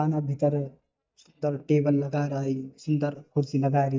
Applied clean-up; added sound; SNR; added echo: neural mask model DeepFilterNet 3.